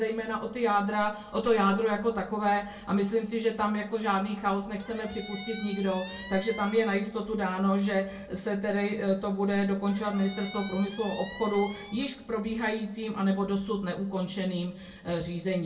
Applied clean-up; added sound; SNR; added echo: none; Squeak; 12 dB; reverberation time 0.3 s.